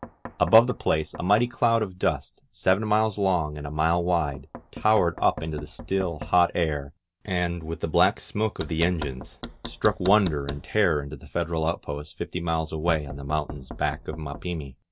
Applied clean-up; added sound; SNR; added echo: none; Knock; 16 dB; none.